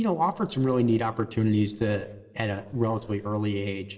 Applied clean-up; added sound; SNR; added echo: neural separator model SepFormer DNS4.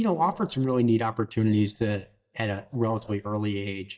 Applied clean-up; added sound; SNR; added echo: neural mask model DeepFilterNet 3.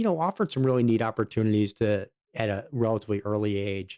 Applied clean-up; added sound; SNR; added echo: none; none; none; none.